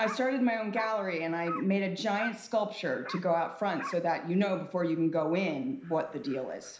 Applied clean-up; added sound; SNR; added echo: none; Dog; 15 dB; reverberation time 0.5 s.